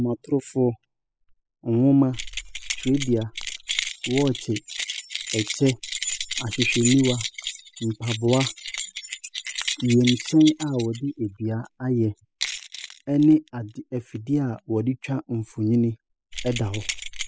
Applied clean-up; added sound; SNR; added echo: classical method spectral subtraction.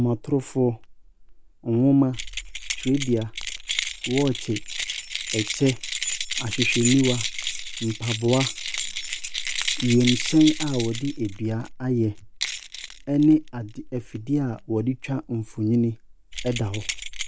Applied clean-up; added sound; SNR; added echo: none; Keys jangling; 7 dB; none.